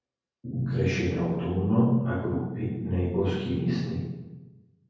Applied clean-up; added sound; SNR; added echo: none; none; none; reverberation time 1.3 s.